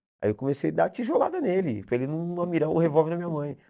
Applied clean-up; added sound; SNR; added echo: neural mask model DeepFilterNet 3.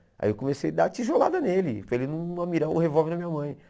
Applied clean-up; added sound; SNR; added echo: none; none; none; none.